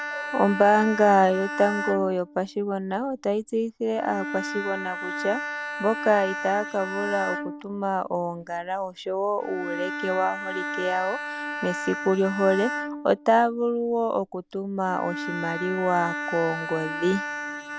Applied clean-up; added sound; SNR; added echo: none; Bowed string instrument; 8 dB; none.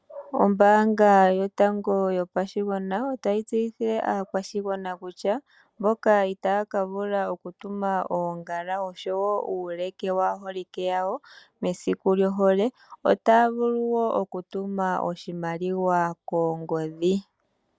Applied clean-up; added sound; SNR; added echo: none; none; none; none.